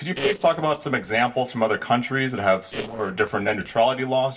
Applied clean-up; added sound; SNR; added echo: neural separator model SepFormer DNS4.